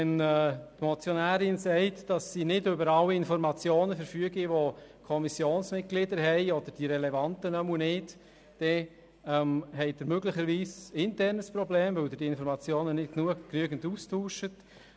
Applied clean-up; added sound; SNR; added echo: none; none; none; none.